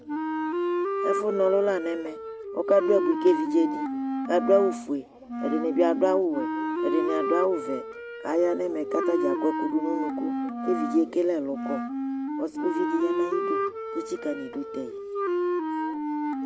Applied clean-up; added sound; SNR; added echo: none; Wind instrument, woodwind instrument; 2 dB; none.